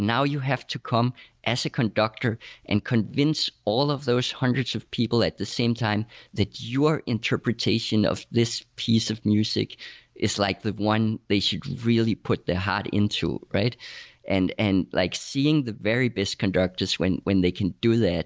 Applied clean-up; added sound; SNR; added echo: none; none; none; none.